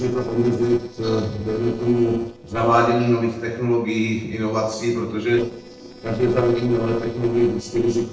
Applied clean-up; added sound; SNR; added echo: neural separator model SepFormer DNS4.